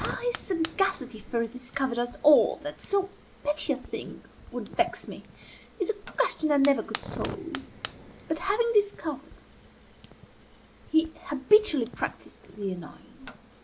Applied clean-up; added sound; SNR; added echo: none; Fire; 9 dB; none.